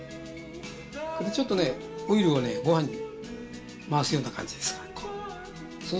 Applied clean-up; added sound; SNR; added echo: none; none; none; reverberation time 0.3 s.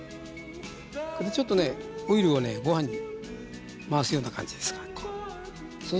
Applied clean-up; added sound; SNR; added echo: none; none; none; none.